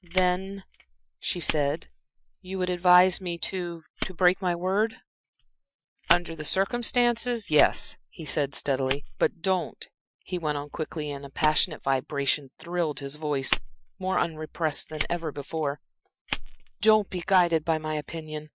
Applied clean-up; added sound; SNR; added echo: classical method Wiener filter.